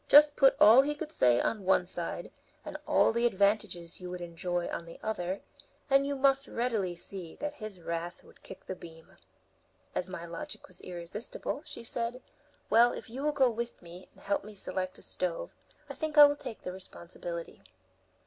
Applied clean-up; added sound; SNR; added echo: none; none; none; none.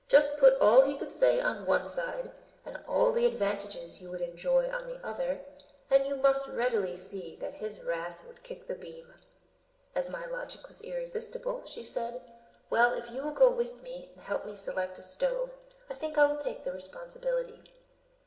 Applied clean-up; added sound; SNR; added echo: none; none; none; reverberation time 1.6 s.